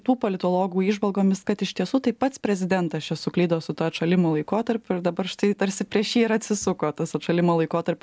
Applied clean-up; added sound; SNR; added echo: none; none; none; none.